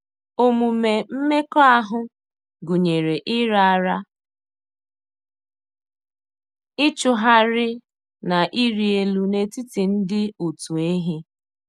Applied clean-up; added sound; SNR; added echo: none; none; none; none.